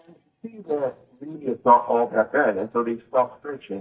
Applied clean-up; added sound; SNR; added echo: neural mask model DeepFilterNet 3.